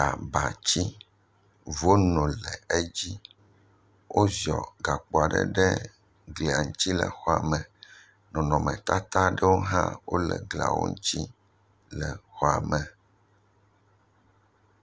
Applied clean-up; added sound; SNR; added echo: none; none; none; none.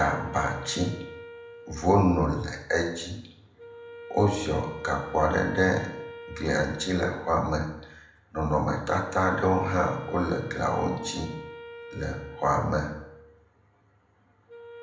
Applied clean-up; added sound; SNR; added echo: none; Wind instrument, woodwind instrument; 16 dB; reverberation time 0.7 s.